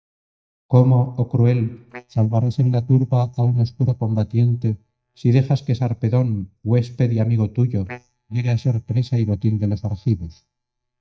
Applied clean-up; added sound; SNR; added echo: neural mask model DeepFilterNet 3.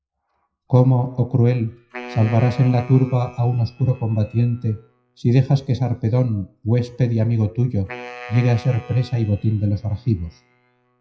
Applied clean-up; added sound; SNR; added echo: classical method WPE with log-MMSE.